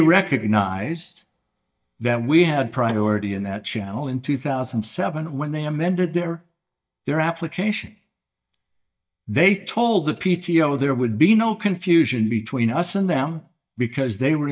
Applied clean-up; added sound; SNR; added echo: neural mask model DeepFilterNet 3.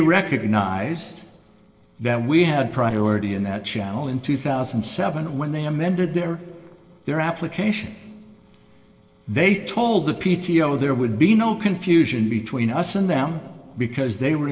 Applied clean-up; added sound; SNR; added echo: neural separator model SepFormer DNS4.